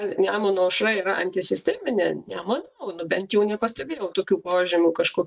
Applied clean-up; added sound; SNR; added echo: neural mask model DeepFilterNet 3.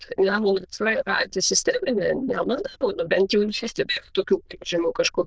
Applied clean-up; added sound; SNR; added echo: neural diffusion model UNIVERSE++.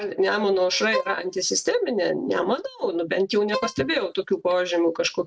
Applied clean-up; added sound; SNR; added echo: neural mask model RNNoise.